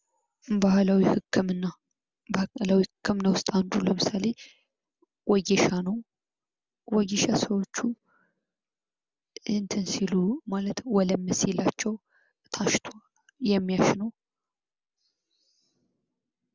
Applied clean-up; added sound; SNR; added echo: none; none; none; none.